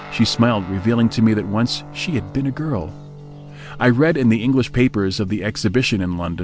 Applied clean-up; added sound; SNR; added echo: none; Guitar; 18 dB; none.